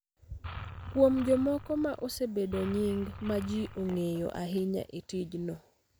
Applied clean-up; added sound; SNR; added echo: none; Engine; 12 dB; none.